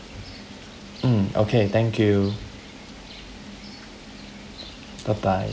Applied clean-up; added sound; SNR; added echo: none; Rain; 18 dB; none.